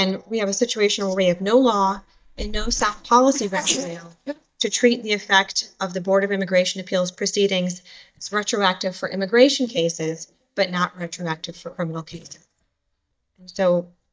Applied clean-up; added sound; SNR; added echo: neural mask model DeepFilterNet 3.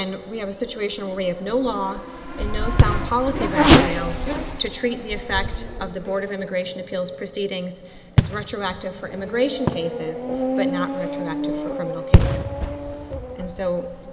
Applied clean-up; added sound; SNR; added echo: none; Race car, auto racing / Accelerating, revving, vroom + Fireworks; -4 dB; none.